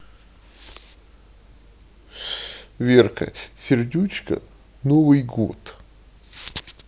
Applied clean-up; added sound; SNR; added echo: none; none; none; none.